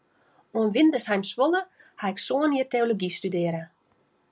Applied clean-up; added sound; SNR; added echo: none; none; none; none.